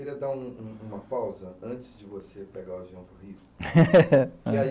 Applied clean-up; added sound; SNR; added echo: none; none; none; none.